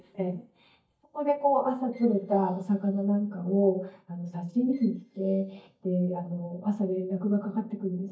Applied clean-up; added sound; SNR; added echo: neural mask model DeepFilterNet 3.